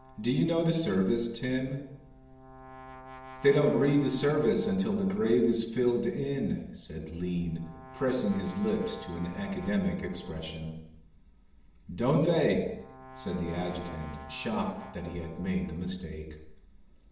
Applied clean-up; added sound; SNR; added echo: none; Brass instrument; 20 dB; reverberation time 0.8 s.